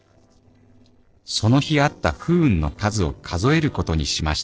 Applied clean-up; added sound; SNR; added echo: neural separator model SepFormer DNS4.